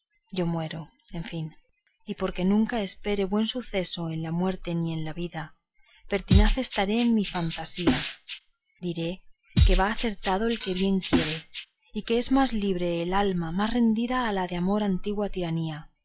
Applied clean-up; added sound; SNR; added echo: classical method log-MMSE.